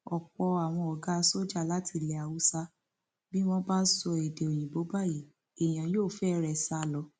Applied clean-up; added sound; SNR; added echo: none; none; none; none.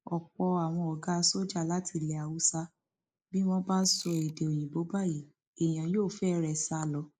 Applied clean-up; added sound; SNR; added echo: neural mask model Resemble Enhance denoiser.